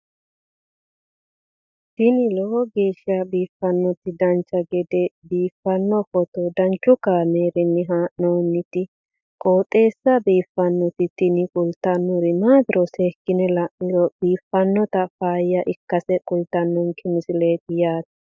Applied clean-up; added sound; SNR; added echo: neural mask model DeepFilterNet 3.